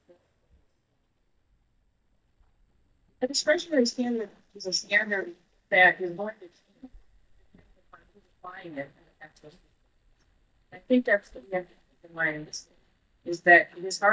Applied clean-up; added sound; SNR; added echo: neural mask model DeepFilterNet 3.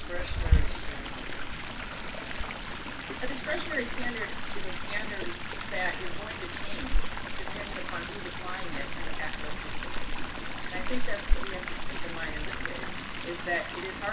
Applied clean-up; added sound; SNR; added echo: none; Chatter / Stream; -1 dB; reverberation time 0.2 s.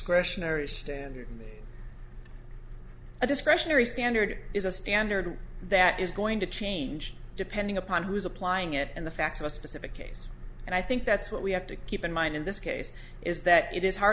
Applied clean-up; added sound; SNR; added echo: none; none; none; none.